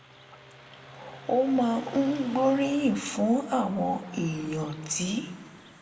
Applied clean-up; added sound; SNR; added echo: none; Car passing by; 18 dB; reverberation time 0.9 s.